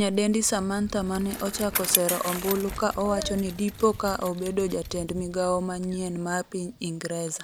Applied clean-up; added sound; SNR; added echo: none; Bicycle; 9 dB; none.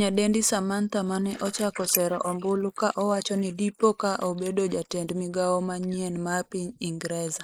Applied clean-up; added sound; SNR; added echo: neural mask model Resemble Enhance denoiser.